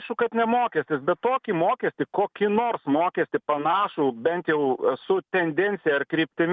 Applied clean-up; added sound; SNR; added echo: none; none; none; none.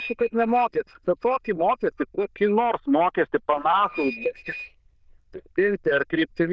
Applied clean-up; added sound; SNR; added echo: neural diffusion model UNIVERSE++.